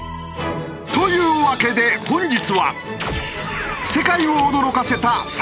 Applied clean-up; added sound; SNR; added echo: none; Camera; 16 dB; none.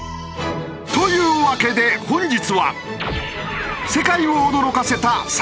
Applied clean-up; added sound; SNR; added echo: none; none; none; none.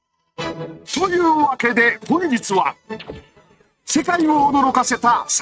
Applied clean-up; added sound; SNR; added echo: neural mask model RNNoise.